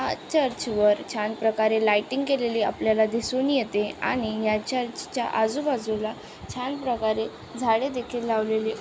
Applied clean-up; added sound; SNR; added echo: none; none; none; none.